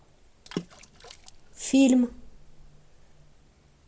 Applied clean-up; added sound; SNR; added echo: none; Water / Splash, splatter; 16 dB; none.